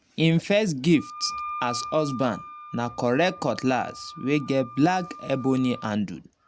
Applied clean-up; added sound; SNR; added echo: none; Wind instrument, woodwind instrument; 14 dB; none.